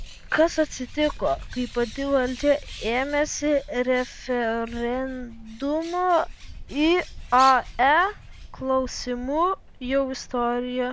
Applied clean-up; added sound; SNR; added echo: none; Bird; 15 dB; none.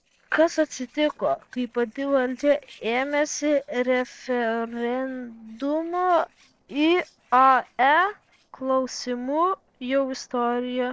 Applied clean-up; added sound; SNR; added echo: neural separator model SepFormer DNS4.